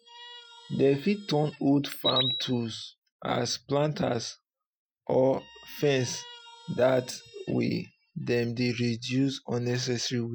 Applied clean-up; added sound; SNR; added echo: classical method Wiener filter.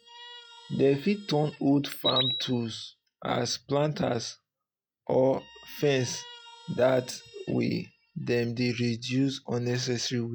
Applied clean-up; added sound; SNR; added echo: classical method log-MMSE.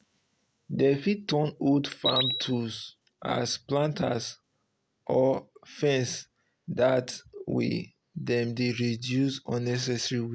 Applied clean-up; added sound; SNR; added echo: none; none; none; none.